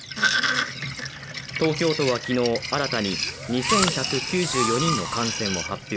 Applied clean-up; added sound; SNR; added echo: none; Fireworks + Sink (filling or washing); 1 dB; none.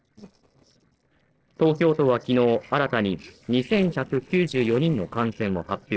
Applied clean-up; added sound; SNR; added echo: neural separator model SepFormer DNS4.